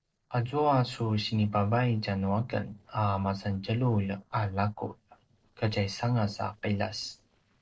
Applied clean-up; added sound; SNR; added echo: neural separator model SepFormer DNS4.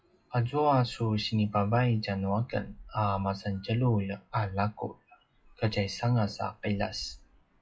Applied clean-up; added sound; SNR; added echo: classical method WPE with log-MMSE.